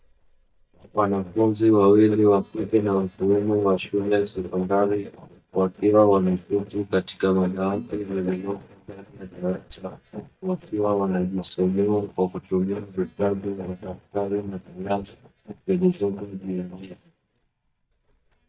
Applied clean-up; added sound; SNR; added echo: neural mask model DeepFilterNet 3.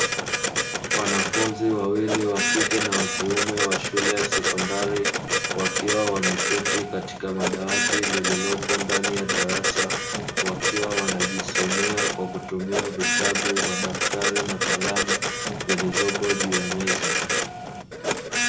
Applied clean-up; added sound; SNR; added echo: none; Printer; -3 dB; reverberation time 0.5 s.